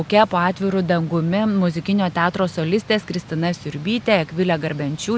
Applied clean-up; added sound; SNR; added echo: none; none; none; none.